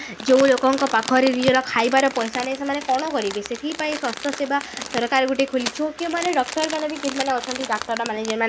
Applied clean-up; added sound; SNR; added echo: none; Crumpling, crinkling; 11 dB; none.